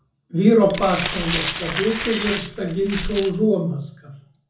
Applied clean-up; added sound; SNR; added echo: none; Glass; 7 dB; reverberation time 0.6 s.